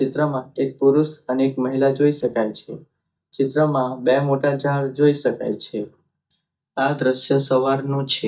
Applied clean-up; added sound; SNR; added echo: neural mask model DeepFilterNet 3.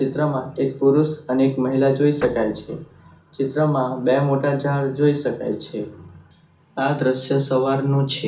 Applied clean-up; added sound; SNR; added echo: none; Guitar; 17 dB; reverberation time 0.4 s.